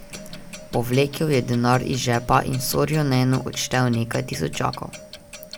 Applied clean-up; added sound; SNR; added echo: none; Clock; 17 dB; none.